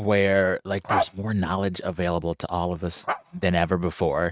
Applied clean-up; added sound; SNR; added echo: neural mask model RNNoise.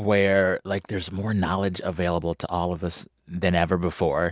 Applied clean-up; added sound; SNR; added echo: none; none; none; none.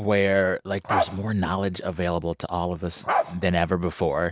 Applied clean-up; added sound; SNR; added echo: none; Bark; 4 dB; none.